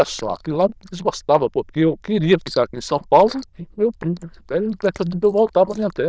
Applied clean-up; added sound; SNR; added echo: neural diffusion model UNIVERSE++.